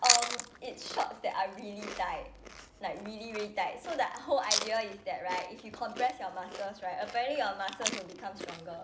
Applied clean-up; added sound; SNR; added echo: none; Chewing, mastication; 3 dB; none.